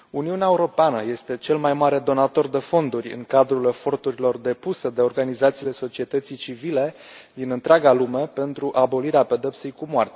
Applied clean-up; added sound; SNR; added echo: none; none; none; none.